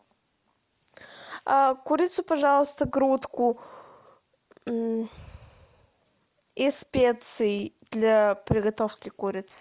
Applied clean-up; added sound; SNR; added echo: none; none; none; none.